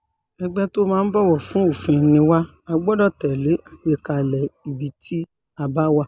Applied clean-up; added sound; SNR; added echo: none; none; none; none.